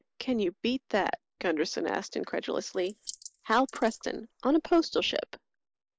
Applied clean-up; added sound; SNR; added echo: neural mask model Resemble Enhance denoiser.